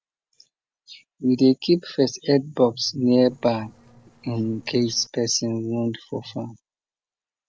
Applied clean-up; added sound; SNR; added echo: neural separator model SepFormer DNS4.